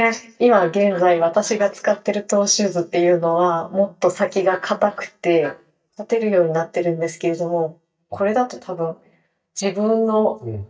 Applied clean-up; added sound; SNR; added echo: neural mask model DeepFilterNet 3.